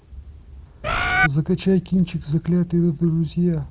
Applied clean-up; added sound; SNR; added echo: none; Bird; -2 dB; none.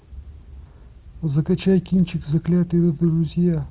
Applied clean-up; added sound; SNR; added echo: none; none; none; none.